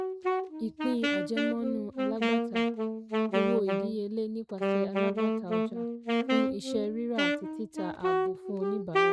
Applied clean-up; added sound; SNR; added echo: neural mask model RNNoise.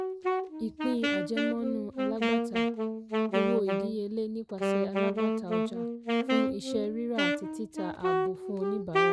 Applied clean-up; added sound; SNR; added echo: none; Wind instrument, woodwind instrument; -4 dB; none.